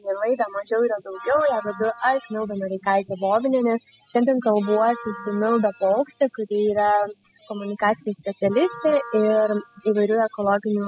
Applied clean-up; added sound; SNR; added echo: classical method spectral subtraction.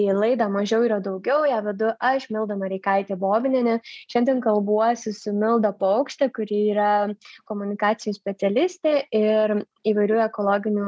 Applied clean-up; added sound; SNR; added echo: none; none; none; none.